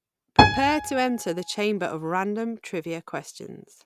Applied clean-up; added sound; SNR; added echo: none; Piano; -1 dB; none.